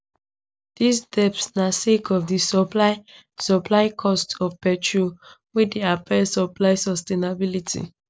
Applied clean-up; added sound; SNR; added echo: none; none; none; none.